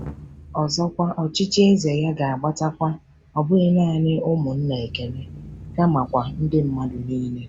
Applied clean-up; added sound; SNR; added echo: none; Engine starting / Accelerating, revving, vroom / Motor vehicle (road); 18 dB; none.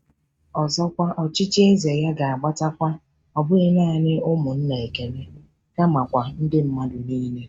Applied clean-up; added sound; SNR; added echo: neural mask model RNNoise.